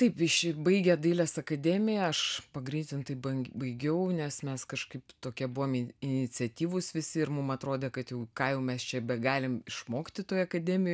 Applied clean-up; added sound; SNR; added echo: none; none; none; none.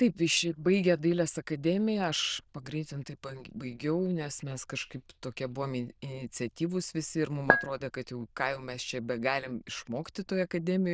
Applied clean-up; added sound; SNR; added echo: neural diffusion model UNIVERSE++.